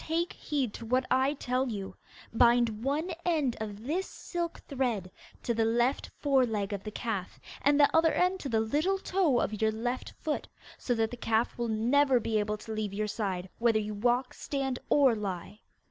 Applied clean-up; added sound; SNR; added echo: none; none; none; none.